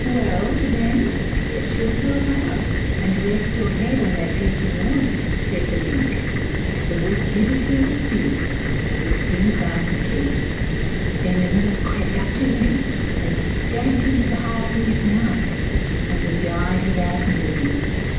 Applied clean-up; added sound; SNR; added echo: none; Fire; -3 dB; reverberation time 0.8 s.